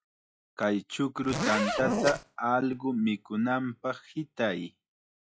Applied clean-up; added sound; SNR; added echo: classical method log-MMSE.